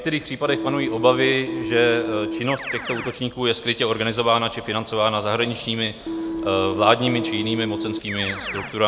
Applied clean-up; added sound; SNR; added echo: none; Keyboard (musical); 8 dB; none.